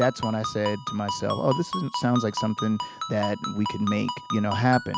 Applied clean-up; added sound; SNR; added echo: none; Ringtone; 8 dB; none.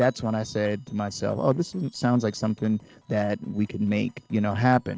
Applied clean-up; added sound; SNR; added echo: neural separator model SepFormer DNS4.